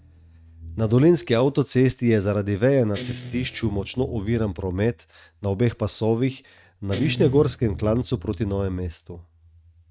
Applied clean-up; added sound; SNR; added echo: neural mask model RNNoise.